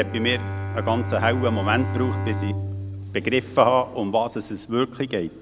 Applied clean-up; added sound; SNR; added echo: none; Bowed string instrument; 5 dB; none.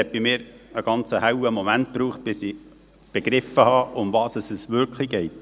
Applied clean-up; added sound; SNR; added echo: none; none; none; none.